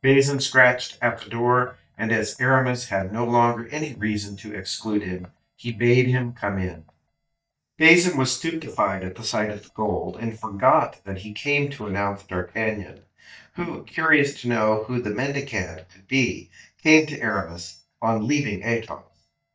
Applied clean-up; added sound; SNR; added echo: neural mask model DeepFilterNet 3.